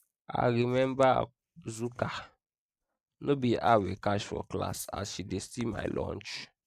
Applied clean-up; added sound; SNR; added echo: neural mask model RNNoise.